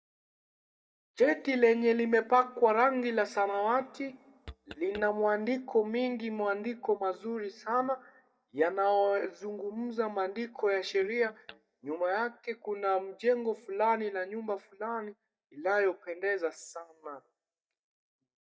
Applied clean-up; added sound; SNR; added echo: neural mask model DeepFilterNet 3.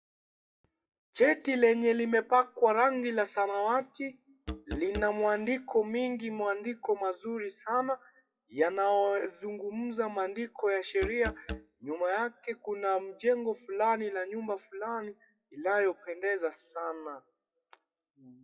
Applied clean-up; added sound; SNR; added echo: classical method WPE with log-MMSE.